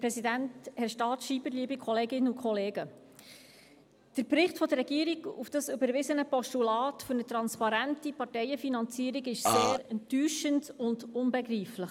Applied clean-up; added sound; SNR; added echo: none; Burping, eructation; -5 dB; none.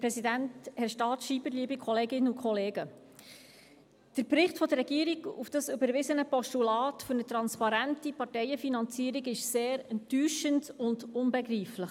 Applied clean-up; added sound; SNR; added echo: none; none; none; none.